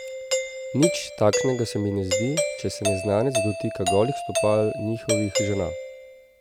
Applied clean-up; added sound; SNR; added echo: none; Doorbell; 3 dB; none.